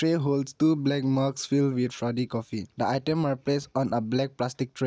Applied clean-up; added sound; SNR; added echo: none; none; none; none.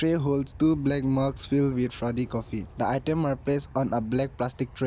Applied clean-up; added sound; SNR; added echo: none; Aircraft; 19 dB; none.